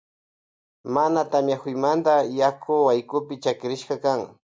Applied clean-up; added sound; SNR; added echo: none; none; none; none.